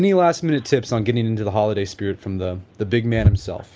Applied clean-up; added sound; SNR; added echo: none; none; none; none.